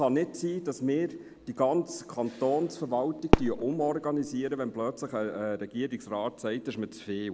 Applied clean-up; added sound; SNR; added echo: none; Fireworks; 5 dB; none.